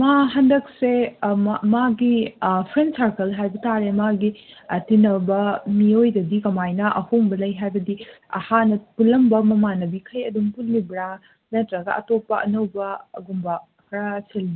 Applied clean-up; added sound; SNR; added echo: none; none; none; none.